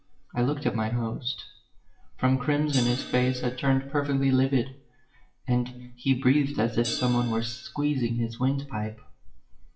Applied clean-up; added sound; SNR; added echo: classical method WPE with log-MMSE.